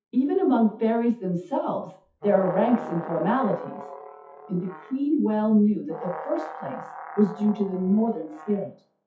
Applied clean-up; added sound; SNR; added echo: classical method WPE with log-MMSE.